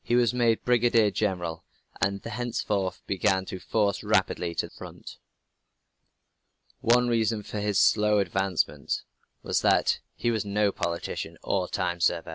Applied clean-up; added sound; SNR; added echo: none; none; none; none.